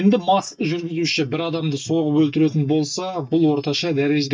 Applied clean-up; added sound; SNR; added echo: neural mask model DeepFilterNet 3.